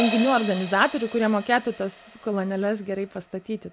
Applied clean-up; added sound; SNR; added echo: none; Crash cymbal; 11 dB; none.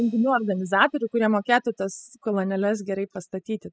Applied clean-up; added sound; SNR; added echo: classical method spectral subtraction.